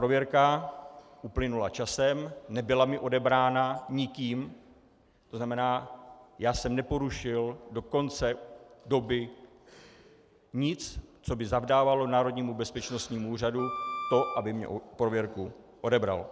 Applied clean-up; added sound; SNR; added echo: none; Wind instrument, woodwind instrument; 8 dB; none.